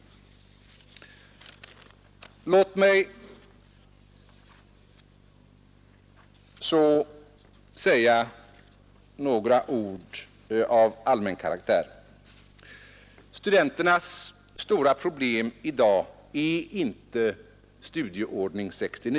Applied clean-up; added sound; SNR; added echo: none; none; none; none.